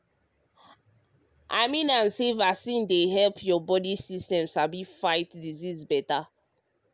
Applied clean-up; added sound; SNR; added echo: none; none; none; none.